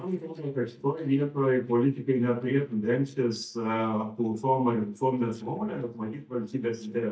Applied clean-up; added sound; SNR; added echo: neural mask model DeepFilterNet 3.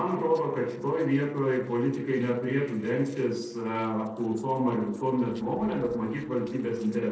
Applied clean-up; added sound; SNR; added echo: neural separator model SepFormer DNS4.